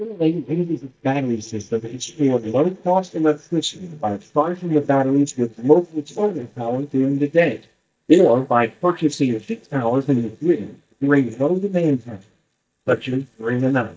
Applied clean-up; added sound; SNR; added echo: neural mask model DeepFilterNet 3.